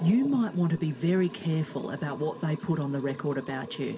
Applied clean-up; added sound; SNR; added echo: none; Liquid; 15 dB; reverberation time 1.5 s.